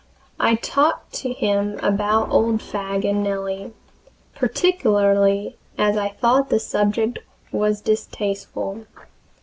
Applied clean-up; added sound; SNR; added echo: none; Organ; 18 dB; none.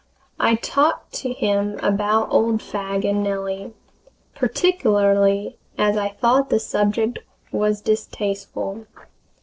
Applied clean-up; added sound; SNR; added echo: neural separator model SepFormer DNS4.